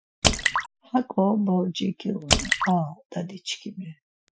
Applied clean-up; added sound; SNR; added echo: classical method Wiener filter.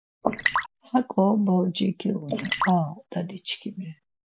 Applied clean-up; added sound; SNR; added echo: neural mask model Resemble Enhance denoiser.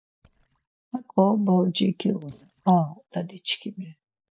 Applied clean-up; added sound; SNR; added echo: neural mask model DeepFilterNet 3.